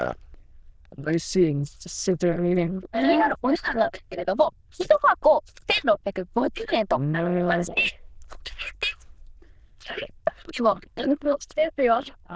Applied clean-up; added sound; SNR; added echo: neural diffusion model UNIVERSE++.